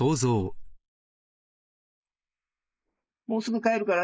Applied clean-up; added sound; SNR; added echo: neural mask model Resemble Enhance denoiser.